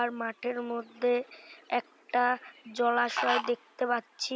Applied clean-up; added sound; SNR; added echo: none; Fowl; 10 dB; none.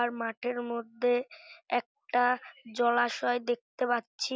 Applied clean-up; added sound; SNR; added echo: none; none; none; none.